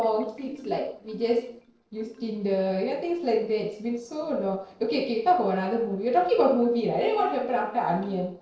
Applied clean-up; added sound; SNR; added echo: neural separator model SepFormer DNS4.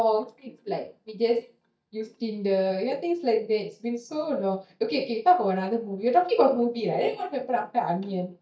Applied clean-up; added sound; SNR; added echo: neural mask model DeepFilterNet 3.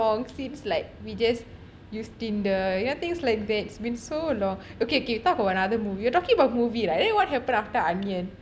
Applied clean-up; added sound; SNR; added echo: none; none; none; none.